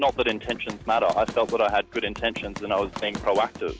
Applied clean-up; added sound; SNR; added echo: none; Run; 14 dB; none.